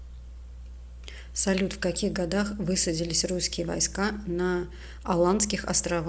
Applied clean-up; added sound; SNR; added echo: none; none; none; none.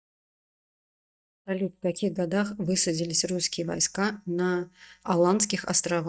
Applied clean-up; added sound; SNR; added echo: neural mask model DeepFilterNet 3.